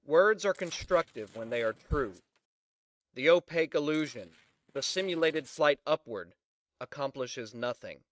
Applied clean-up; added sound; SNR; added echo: neural mask model RNNoise.